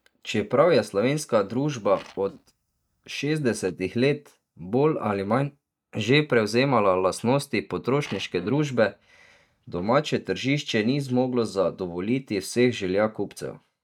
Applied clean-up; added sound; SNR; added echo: neural mask model DeepFilterNet 3.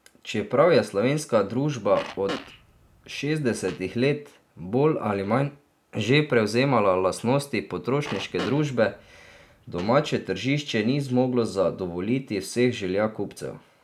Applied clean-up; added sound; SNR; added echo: none; Fart; 15 dB; none.